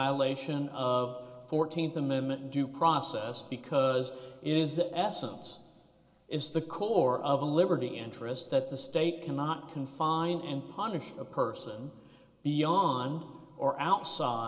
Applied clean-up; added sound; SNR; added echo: none; none; none; reverberation time 1.9 s.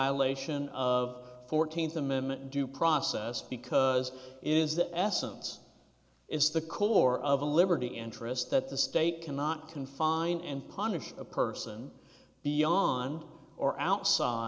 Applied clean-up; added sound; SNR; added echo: none; none; none; none.